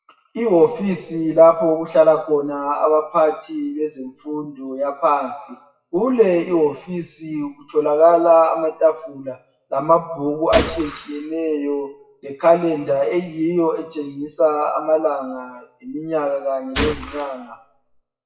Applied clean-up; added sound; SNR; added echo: classical method WPE with log-MMSE.